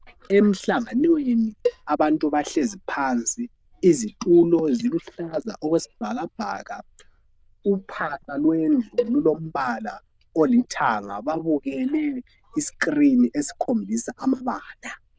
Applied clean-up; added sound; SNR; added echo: neural diffusion model UNIVERSE++.